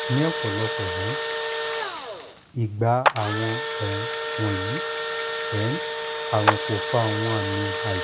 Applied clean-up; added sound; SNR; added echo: none; Engine / Drill + Clapping; 0 dB; none.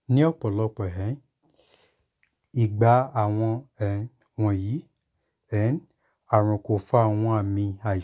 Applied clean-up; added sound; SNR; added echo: none; none; none; none.